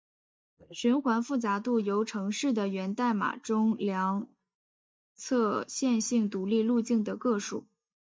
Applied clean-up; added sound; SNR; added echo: neural mask model DeepFilterNet 3.